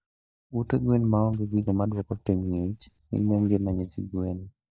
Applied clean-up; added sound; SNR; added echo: neural mask model DeepFilterNet 3.